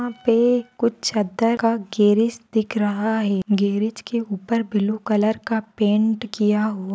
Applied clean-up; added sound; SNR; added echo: none; none; none; none.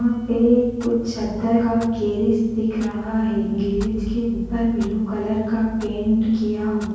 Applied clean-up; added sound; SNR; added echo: none; Clock; 15 dB; reverberation time 1.3 s.